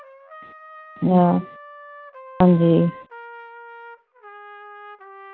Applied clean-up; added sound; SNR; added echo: none; Trumpet; 18 dB; none.